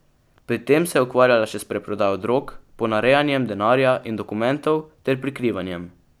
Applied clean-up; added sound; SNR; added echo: none; none; none; none.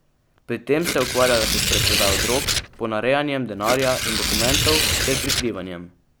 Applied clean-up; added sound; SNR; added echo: none; Tearing; -2 dB; none.